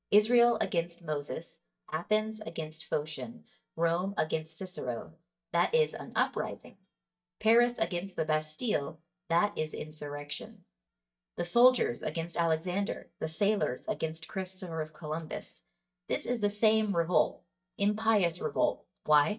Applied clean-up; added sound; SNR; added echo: neural mask model DeepFilterNet 3.